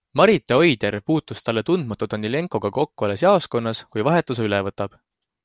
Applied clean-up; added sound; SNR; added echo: none; none; none; none.